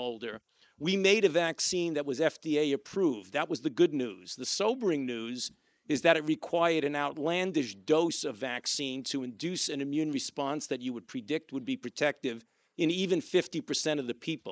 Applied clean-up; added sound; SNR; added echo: neural mask model Resemble Enhance denoiser.